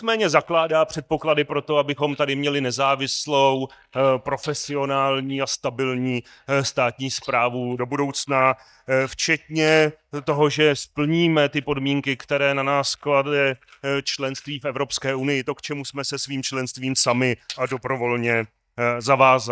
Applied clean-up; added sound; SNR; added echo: neural mask model DeepFilterNet 3.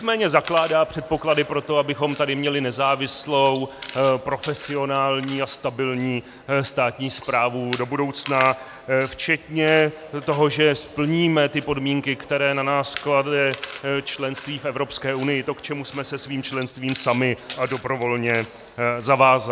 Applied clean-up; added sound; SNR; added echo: none; Chewing, mastication; 16 dB; none.